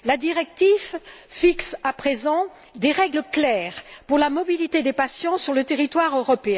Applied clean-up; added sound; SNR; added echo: none; none; none; none.